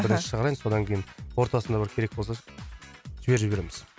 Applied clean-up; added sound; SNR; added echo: none; none; none; none.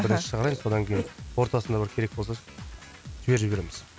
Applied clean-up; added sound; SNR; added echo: none; Burping, eructation; 15 dB; none.